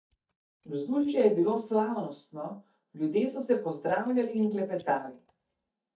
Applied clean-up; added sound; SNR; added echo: neural mask model DeepFilterNet 3.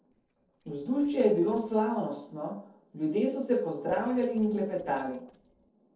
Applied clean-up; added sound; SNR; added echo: neural separator model SepFormer DNS4.